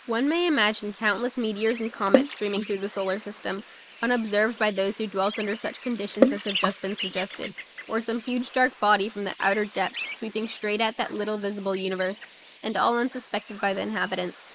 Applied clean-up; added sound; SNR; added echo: neural mask model Resemble Enhance denoiser.